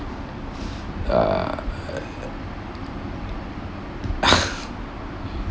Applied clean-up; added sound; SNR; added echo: none; none; none; none.